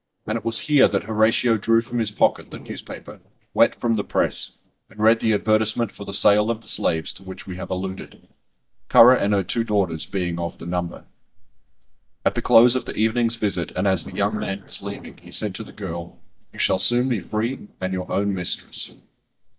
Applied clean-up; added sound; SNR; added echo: neural mask model DeepFilterNet 3.